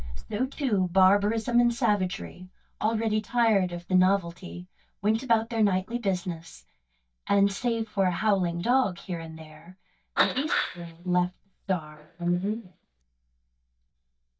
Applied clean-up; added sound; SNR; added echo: neural mask model DeepFilterNet 3.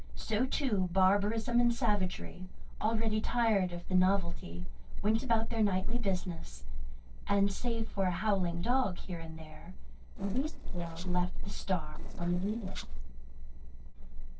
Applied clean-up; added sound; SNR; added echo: neural separator model SepFormer DNS4.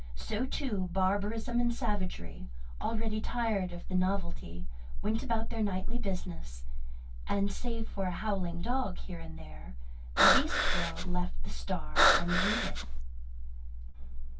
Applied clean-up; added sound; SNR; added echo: none; Breathing; 1 dB; reverberation time 0.1 s.